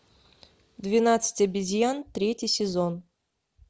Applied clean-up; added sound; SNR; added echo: none; none; none; none.